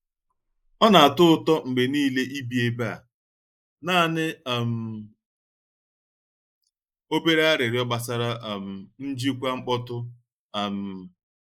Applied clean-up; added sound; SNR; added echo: neural mask model Resemble Enhance denoiser.